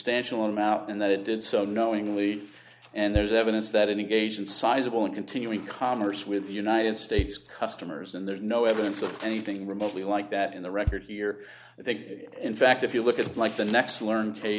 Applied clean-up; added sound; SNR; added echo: none; Bass drum; 12 dB; none.